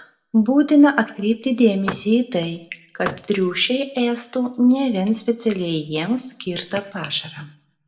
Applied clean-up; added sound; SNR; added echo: none; Vehicle; 14 dB; reverberation time 0.5 s.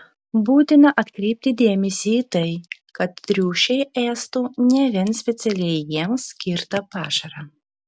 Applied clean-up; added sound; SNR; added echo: none; none; none; none.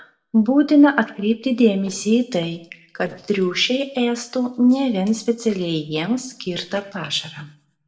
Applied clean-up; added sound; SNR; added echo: neural separator model SepFormer DNS4.